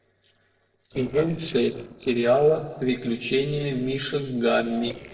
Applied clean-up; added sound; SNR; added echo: neural separator model SepFormer DNS4.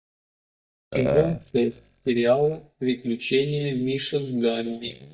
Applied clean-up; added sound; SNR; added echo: neural mask model DeepFilterNet 3.